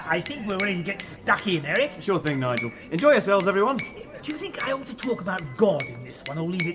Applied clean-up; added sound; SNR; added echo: none; Glass / Bell; 15 dB; none.